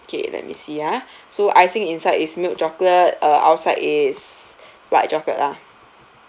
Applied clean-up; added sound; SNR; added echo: none; none; none; none.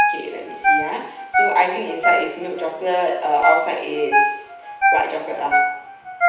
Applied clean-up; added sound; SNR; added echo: none; Ringtone; -3 dB; reverberation time 0.9 s.